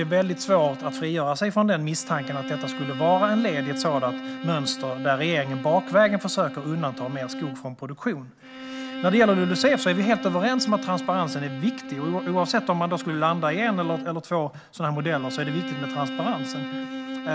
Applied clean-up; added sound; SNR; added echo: none; Bowed string instrument; 9 dB; none.